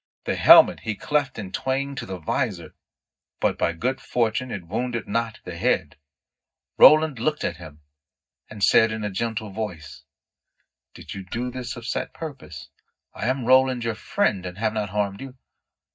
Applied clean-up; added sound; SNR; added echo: neural mask model DeepFilterNet 3.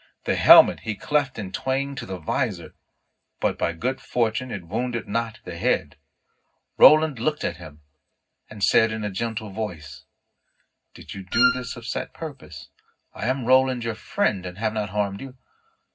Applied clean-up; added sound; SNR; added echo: none; Wind instrument, woodwind instrument; 0 dB; reverberation time 0.4 s.